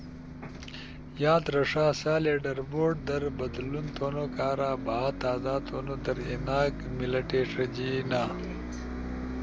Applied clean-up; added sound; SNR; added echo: none; Bus; 8 dB; none.